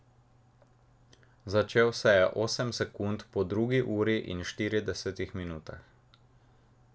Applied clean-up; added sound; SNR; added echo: none; none; none; none.